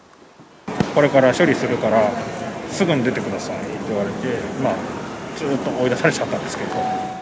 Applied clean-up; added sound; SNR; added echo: none; Fireworks; 16 dB; none.